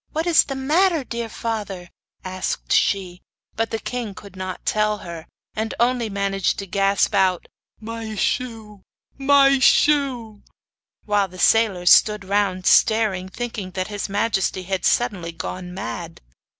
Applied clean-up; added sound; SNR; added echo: none; none; none; none.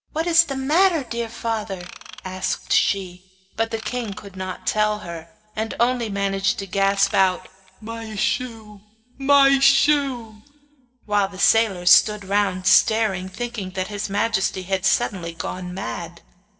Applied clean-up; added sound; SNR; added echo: none; Ratchet, pawl / Tools; 19 dB; reverberation time 0.9 s.